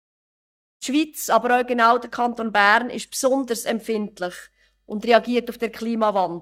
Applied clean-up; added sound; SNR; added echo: neural mask model DeepFilterNet 3.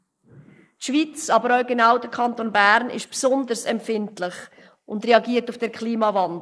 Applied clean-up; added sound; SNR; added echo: neural mask model Resemble Enhance denoiser.